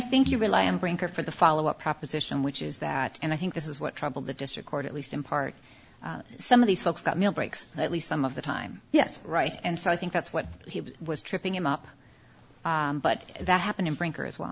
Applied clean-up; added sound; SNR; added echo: none; none; none; none.